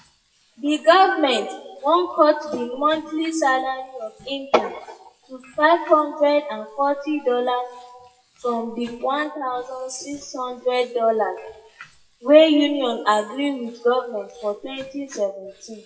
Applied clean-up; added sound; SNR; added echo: classical method WPE with log-MMSE.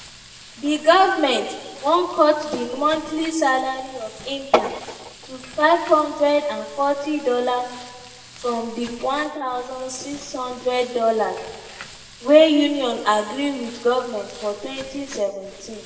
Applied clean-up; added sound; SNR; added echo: none; Frying (food); 20 dB; reverberation time 1.3 s.